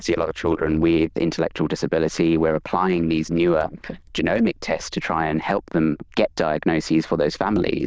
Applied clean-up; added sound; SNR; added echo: neural diffusion model UNIVERSE++.